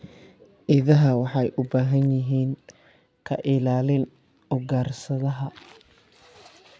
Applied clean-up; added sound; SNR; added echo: none; none; none; none.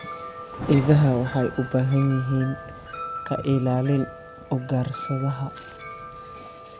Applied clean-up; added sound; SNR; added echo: none; Thunder / Rain + Wind chime; 12 dB; none.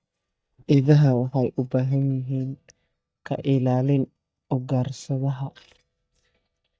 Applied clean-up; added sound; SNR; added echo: neural mask model DeepFilterNet 3.